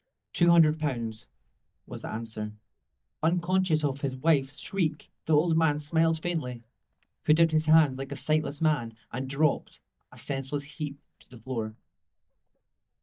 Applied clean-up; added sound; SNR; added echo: neural mask model DeepFilterNet 3.